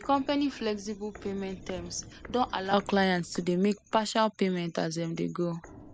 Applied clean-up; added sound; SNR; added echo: none; Walk, footsteps; 20 dB; none.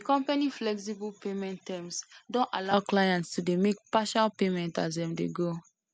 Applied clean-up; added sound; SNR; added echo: none; none; none; none.